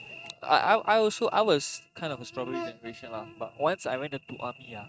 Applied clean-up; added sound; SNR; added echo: neural mask model RNNoise.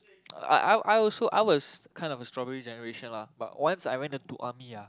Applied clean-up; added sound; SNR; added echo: none; none; none; none.